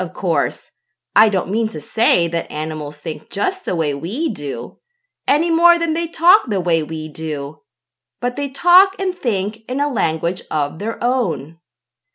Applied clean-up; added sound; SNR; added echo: none; none; none; none.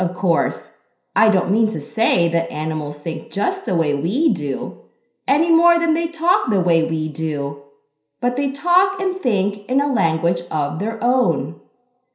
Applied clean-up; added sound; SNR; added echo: none; none; none; reverberation time 0.5 s.